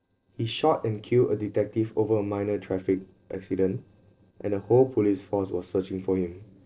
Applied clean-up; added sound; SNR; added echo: neural separator model SepFormer DNS4.